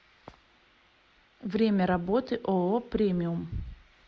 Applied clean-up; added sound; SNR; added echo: none; none; none; none.